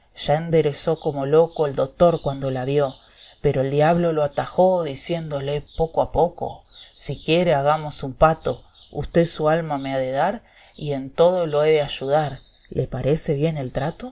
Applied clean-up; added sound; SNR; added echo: none; none; none; none.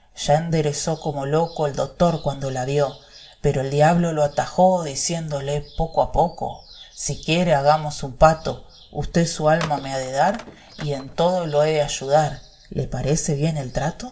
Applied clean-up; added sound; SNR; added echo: none; Telephone; 17 dB; reverberation time 0.3 s.